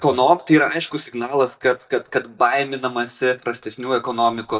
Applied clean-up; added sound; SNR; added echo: neural mask model DeepFilterNet 3.